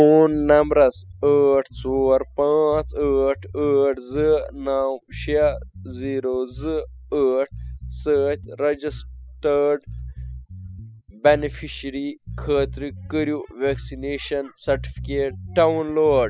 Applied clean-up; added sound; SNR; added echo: classical method spectral subtraction.